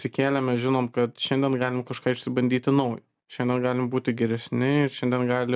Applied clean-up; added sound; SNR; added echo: none; none; none; none.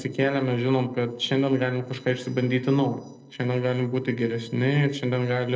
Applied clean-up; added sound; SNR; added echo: neural separator model SepFormer DNS4.